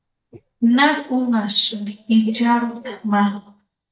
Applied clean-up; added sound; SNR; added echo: neural mask model DeepFilterNet 3.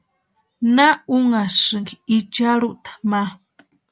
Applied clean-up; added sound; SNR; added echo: none; none; none; none.